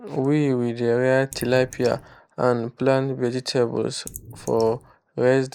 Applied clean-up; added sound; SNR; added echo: neural mask model Resemble Enhance denoiser.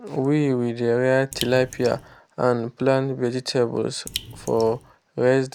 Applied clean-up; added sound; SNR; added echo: none; Raindrop; 14 dB; none.